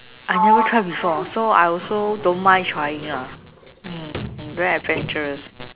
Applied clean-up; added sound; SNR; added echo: none; Sliding door; 5 dB; none.